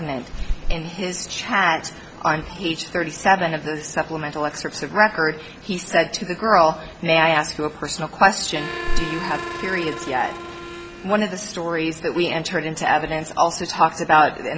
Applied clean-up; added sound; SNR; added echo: none; Harmonica; 10 dB; none.